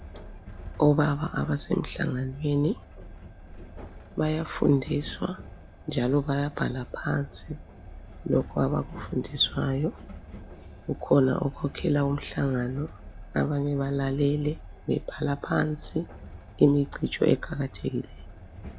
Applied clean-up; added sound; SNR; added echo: none; Train; 15 dB; none.